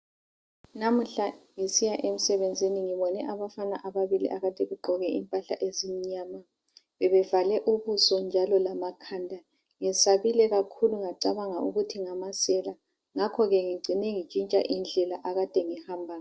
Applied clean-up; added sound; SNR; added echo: none; none; none; none.